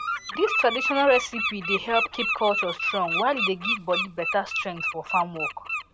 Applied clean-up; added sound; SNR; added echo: none; Bird; 2 dB; none.